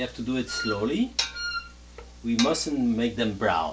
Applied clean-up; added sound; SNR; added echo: none; Wind instrument, woodwind instrument; 8 dB; none.